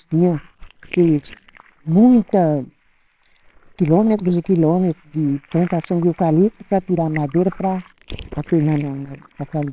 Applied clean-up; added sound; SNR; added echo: neural separator model SepFormer WHAMR!.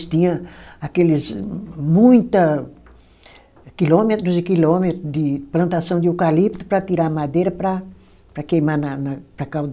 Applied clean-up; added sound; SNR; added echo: none; none; none; none.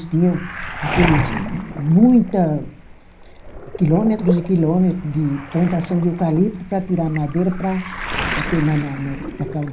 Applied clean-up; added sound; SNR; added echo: none; Waves, surf; 9 dB; reverberation time 0.5 s.